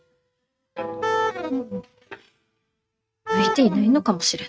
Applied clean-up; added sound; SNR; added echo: neural mask model RNNoise.